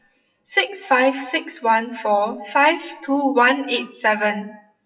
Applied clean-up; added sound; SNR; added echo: classical method WPE with log-MMSE.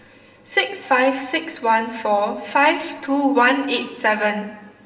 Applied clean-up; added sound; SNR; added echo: none; Cricket; 10 dB; reverberation time 1.1 s.